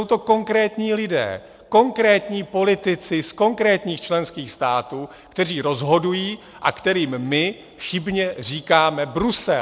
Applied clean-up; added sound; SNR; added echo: none; none; none; none.